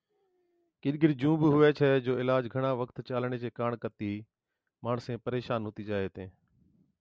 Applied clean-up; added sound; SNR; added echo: none; none; none; none.